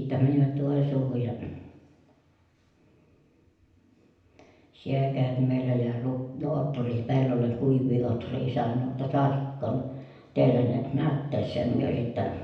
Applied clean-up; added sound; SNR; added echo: none; none; none; reverberation time 0.9 s.